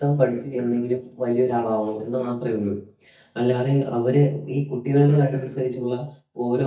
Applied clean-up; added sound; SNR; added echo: neural mask model DeepFilterNet 3.